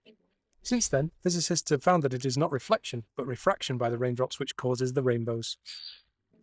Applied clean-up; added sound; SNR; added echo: neural mask model DeepFilterNet 3.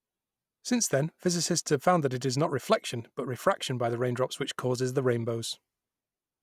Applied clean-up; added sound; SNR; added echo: none; none; none; none.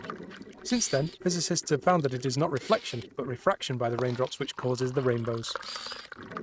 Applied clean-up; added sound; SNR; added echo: neural mask model RNNoise.